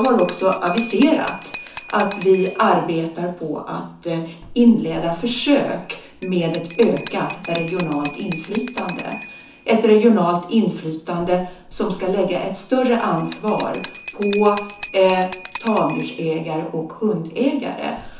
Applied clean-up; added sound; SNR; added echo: none; Bell; 17 dB; reverberation time 0.9 s.